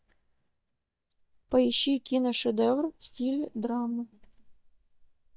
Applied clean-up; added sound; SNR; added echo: neural mask model DeepFilterNet 3.